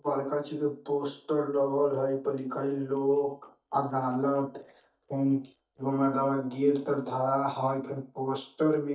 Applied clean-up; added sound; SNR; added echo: neural mask model DeepFilterNet 3.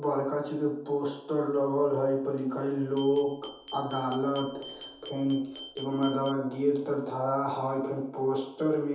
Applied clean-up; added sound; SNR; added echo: none; Glass; 17 dB; reverberation time 0.8 s.